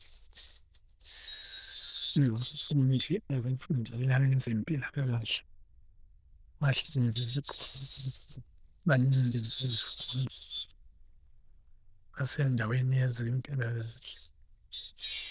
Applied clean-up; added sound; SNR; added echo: neural diffusion model UNIVERSE++.